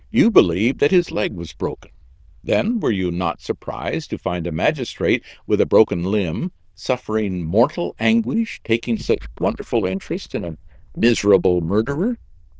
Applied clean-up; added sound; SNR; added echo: neural diffusion model UNIVERSE++.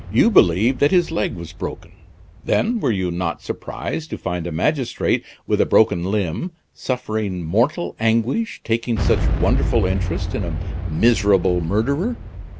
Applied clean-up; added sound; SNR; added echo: none; Boom; 7 dB; none.